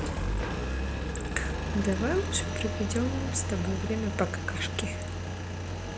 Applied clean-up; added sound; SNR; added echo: none; Engine; -2 dB; none.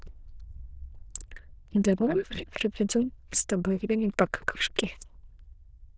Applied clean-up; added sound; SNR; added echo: neural diffusion model UNIVERSE++.